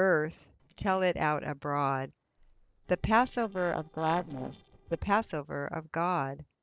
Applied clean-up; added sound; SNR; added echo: neural separator model SepFormer DNS4.